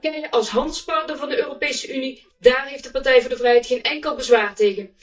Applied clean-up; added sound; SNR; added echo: neural mask model DeepFilterNet 3.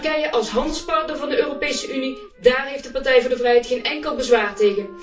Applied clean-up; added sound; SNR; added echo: none; Wind instrument, woodwind instrument; 20 dB; reverberation time 0.3 s.